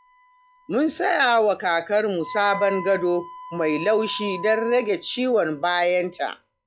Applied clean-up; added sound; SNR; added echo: classical method log-MMSE.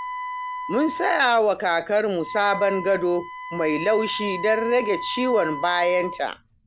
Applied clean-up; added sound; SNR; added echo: none; Wind instrument, woodwind instrument; 10 dB; none.